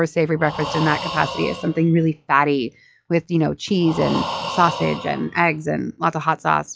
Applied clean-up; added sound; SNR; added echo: classical method log-MMSE.